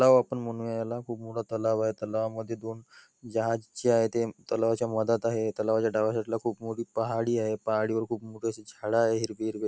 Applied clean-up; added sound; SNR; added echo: none; none; none; none.